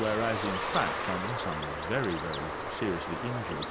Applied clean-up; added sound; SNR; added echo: none; Bird; 1 dB; none.